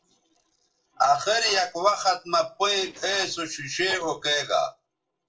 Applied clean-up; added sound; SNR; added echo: neural separator model SepFormer DNS4.